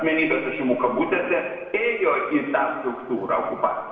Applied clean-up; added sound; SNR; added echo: none; none; none; reverberation time 1.2 s.